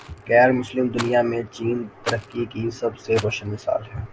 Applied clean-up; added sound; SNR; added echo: none; Rattle; 17 dB; none.